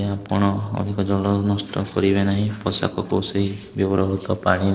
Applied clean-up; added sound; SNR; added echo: neural separator model SepFormer DNS4.